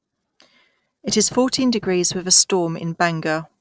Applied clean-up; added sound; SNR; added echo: neural separator model SepFormer DNS4.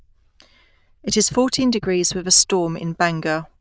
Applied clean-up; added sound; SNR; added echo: neural diffusion model UNIVERSE++.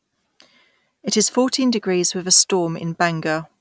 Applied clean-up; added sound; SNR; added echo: none; none; none; none.